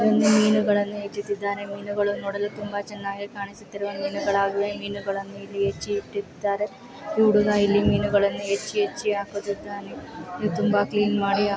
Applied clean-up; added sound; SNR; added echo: none; none; none; none.